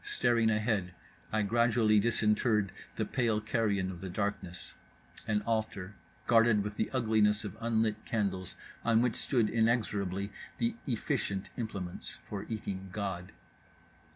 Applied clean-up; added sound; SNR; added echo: none; none; none; none.